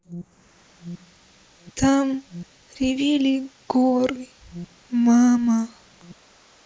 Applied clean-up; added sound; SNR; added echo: neural mask model Resemble Enhance denoiser.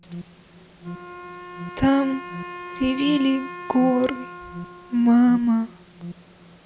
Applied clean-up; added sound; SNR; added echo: none; Alarm + Wind instrument, woodwind instrument; 13 dB; none.